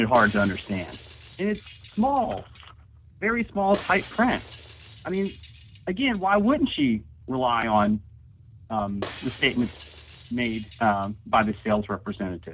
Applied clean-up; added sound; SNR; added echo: none; Shatter; 16 dB; none.